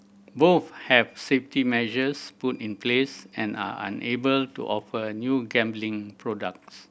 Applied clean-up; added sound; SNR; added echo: none; none; none; none.